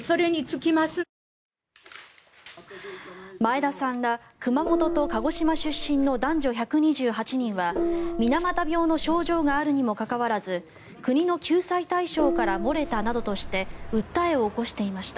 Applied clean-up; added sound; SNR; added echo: none; Gong; 4 dB; none.